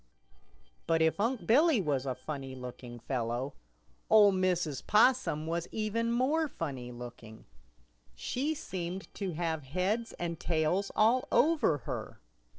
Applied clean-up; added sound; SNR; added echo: neural separator model SepFormer DNS4.